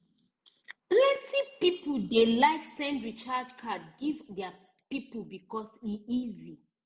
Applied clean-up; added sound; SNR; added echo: none; none; none; none.